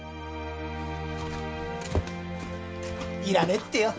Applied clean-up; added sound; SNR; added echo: none; none; none; none.